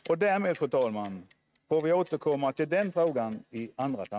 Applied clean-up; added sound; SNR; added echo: neural mask model RNNoise.